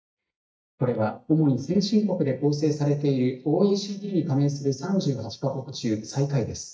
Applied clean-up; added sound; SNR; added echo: neural mask model DeepFilterNet 3.